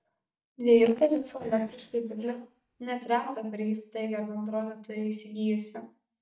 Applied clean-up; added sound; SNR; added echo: neural mask model DeepFilterNet 3.